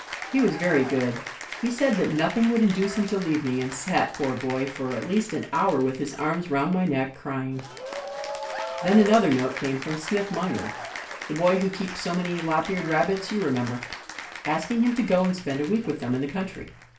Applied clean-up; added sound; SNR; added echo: none; Applause / Cheering; 12 dB; reverberation time 0.3 s.